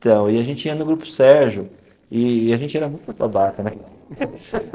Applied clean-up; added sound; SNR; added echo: neural separator model SepFormer DNS4.